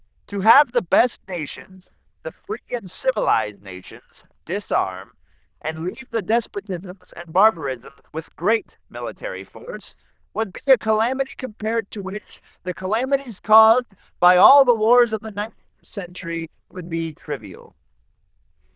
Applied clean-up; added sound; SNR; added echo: neural diffusion model UNIVERSE++.